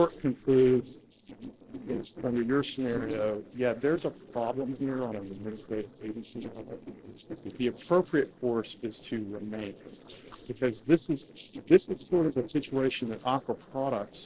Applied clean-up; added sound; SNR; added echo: neural separator model SepFormer DNS4.